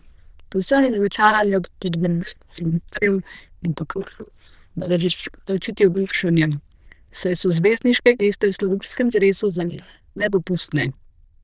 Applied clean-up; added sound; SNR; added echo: neural diffusion model UNIVERSE++.